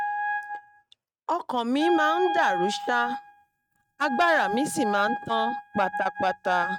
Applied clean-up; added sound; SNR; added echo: neural mask model RNNoise.